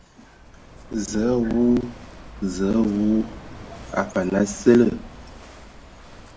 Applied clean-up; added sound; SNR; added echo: none; Walk, footsteps / Waves, surf / Wind; 17 dB; none.